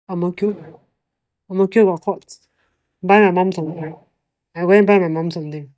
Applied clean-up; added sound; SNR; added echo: neural mask model DeepFilterNet 3.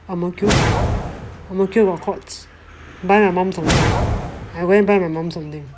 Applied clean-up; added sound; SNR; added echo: none; Whoosh, swoosh, swish; 2 dB; none.